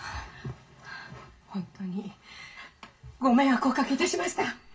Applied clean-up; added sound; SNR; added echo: none; none; none; reverberation time 0.2 s.